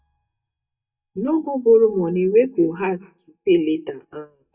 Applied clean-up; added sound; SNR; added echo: neural mask model DeepFilterNet 3.